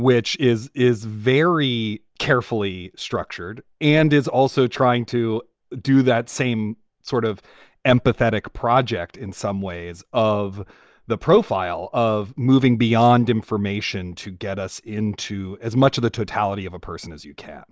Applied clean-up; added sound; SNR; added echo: none; none; none; none.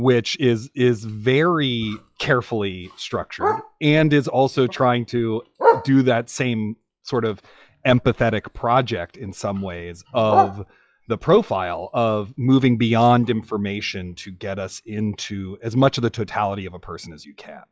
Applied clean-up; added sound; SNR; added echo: classical method log-MMSE.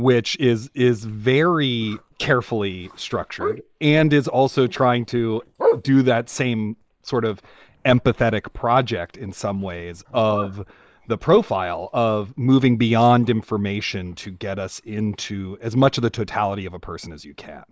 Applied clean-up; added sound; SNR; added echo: neural mask model Resemble Enhance denoiser.